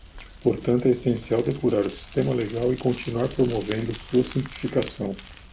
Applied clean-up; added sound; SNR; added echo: none; Bicycle; 17 dB; none.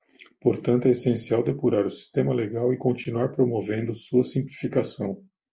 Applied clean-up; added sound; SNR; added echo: none; none; none; none.